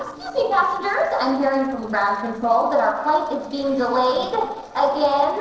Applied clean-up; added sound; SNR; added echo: neural separator model SepFormer DNS4.